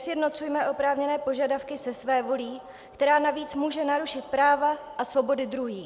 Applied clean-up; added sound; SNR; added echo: none; none; none; none.